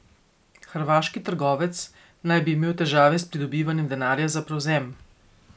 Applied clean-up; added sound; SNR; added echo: none; none; none; none.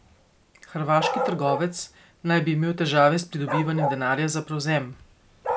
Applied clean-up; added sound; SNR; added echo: none; Bark; 8 dB; none.